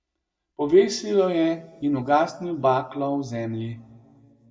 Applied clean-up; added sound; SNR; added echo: none; none; none; reverberation time 1.0 s.